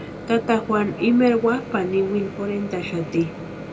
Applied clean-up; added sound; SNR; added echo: none; Microwave oven; 12 dB; reverberation time 1.7 s.